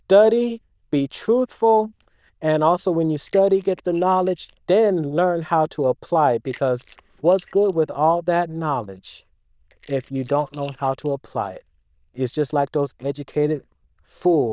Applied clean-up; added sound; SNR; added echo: neural diffusion model UNIVERSE++.